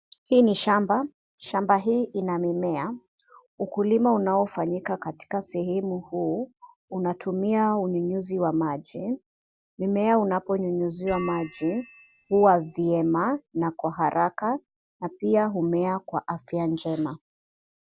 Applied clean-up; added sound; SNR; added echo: none; Bell; 2 dB; none.